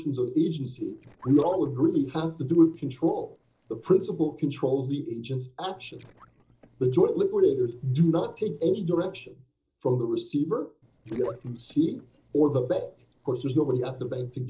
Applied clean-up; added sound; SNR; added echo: neural separator model SepFormer DNS4.